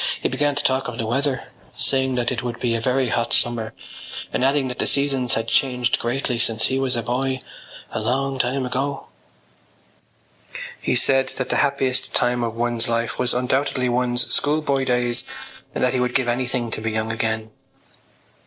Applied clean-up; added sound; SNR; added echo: neural separator model SepFormer DNS4.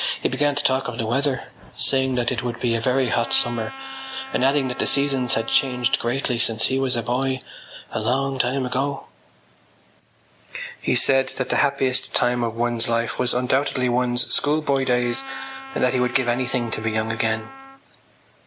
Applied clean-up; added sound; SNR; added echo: none; Trumpet; 15 dB; none.